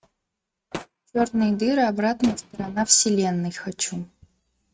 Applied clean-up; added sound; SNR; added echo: neural mask model RNNoise.